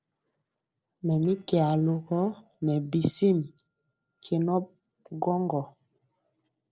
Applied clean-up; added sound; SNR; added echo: neural separator model SepFormer DNS4.